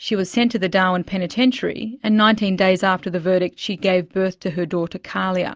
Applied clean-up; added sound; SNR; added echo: none; none; none; none.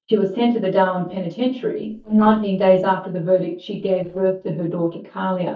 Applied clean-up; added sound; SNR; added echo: neural mask model DeepFilterNet 3.